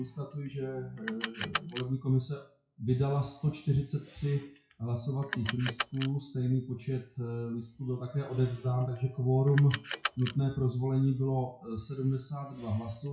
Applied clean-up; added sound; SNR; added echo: classical method WPE with log-MMSE.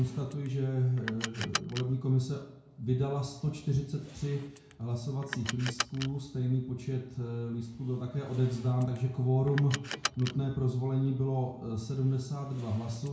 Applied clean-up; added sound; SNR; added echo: none; Car; 13 dB; reverberation time 0.6 s.